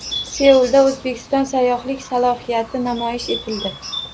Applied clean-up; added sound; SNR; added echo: none; Bird; 13 dB; none.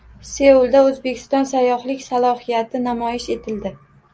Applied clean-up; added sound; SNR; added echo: none; none; none; none.